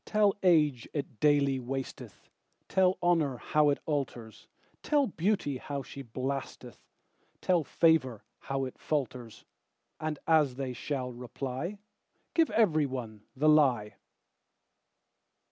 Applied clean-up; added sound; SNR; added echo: none; none; none; none.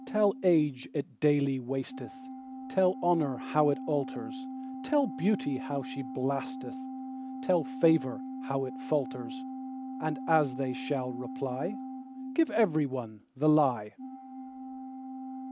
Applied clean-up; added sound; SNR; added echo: none; Organ; 10 dB; none.